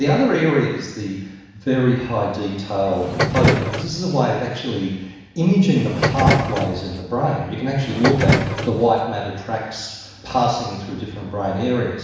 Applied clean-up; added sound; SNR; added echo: none; Subway, metro, underground; 0 dB; reverberation time 1.1 s.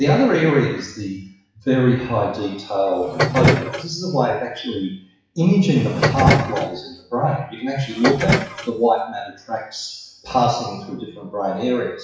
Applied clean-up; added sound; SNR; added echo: classical method WPE with log-MMSE.